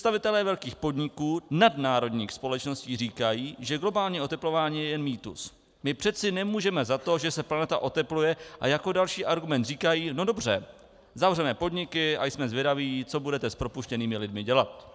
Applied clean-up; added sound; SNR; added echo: none; none; none; none.